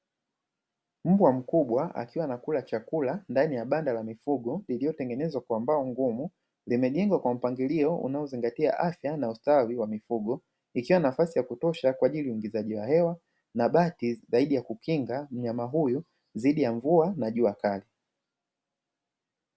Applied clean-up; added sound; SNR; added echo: none; none; none; none.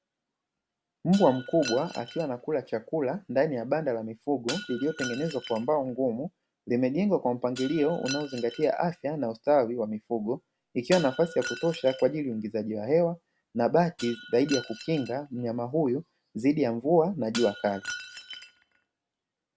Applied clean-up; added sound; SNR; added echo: none; Shatter; 16 dB; none.